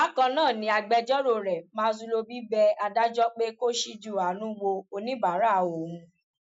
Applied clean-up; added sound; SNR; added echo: none; none; none; none.